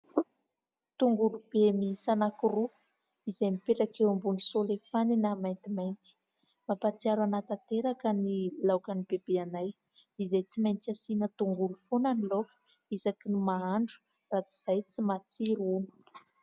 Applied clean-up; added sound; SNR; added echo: none; none; none; none.